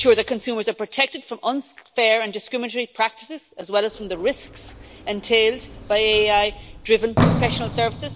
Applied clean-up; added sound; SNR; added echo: none; Sliding door; 7 dB; none.